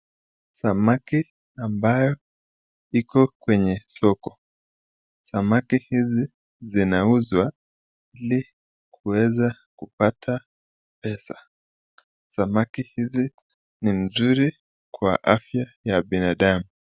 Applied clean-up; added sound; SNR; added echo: none; none; none; none.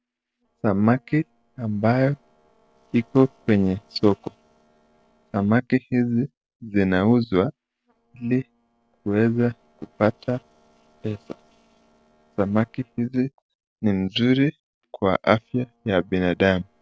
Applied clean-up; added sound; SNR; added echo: neural separator model SepFormer DNS4.